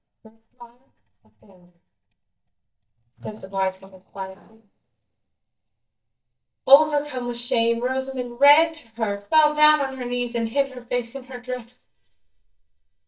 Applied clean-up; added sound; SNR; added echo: neural mask model DeepFilterNet 3.